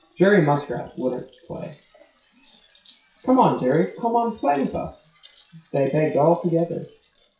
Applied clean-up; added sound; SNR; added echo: classical method WPE with log-MMSE.